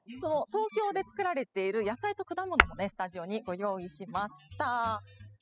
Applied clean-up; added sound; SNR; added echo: classical method spectral subtraction.